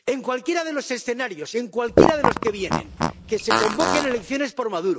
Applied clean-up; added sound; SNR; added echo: none; Fart; -3 dB; none.